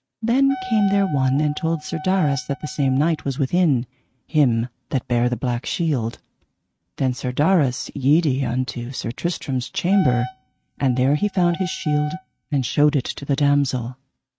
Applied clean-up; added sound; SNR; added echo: neural mask model RNNoise.